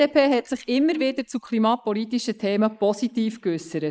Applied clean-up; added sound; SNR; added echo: neural mask model Resemble Enhance denoiser.